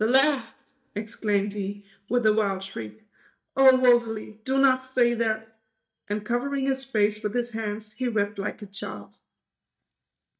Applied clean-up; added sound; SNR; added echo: neural mask model DeepFilterNet 3.